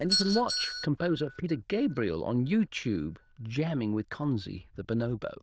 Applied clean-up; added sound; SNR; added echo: neural diffusion model UNIVERSE++.